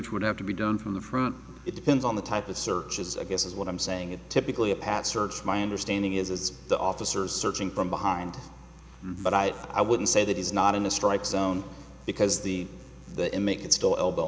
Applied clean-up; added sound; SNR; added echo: none; none; none; none.